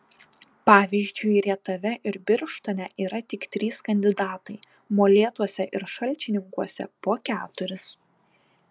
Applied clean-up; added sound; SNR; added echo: none; none; none; none.